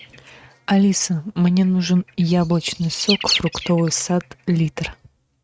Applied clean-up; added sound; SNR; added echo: neural mask model RNNoise.